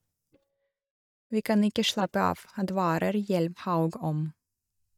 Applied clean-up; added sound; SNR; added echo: neural mask model DeepFilterNet 3.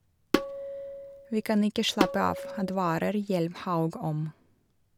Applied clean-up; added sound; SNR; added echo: none; Tabla; 2 dB; none.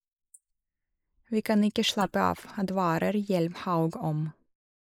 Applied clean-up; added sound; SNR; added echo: neural mask model Resemble Enhance denoiser.